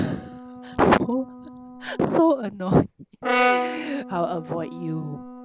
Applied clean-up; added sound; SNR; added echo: none; Brass instrument; 5 dB; none.